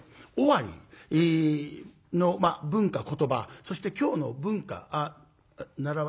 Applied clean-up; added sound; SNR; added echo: none; none; none; none.